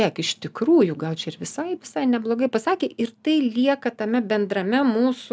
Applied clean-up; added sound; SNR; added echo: none; none; none; none.